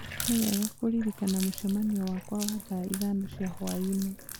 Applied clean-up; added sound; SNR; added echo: none; Water tap, faucet; 9 dB; none.